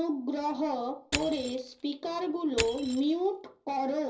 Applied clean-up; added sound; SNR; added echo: none; Crushing; 9 dB; reverberation time 0.5 s.